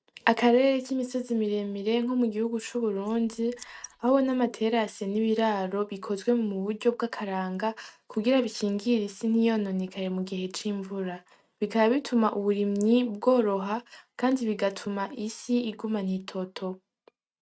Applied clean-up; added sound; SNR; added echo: neural mask model RNNoise.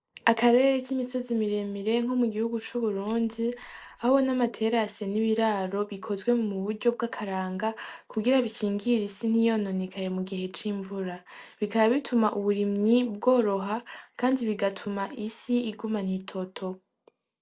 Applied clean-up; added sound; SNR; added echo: neural mask model Resemble Enhance denoiser.